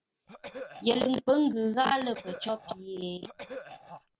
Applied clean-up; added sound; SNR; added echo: none; Cough; 14 dB; none.